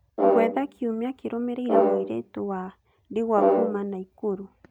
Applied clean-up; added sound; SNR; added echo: none; Brass instrument; -3 dB; none.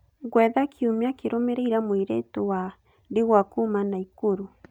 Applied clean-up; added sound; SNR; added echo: none; none; none; none.